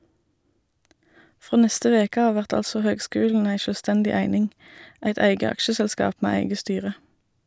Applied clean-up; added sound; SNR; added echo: none; none; none; none.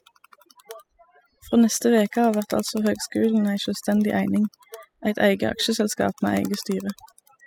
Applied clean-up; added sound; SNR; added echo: classical method spectral subtraction.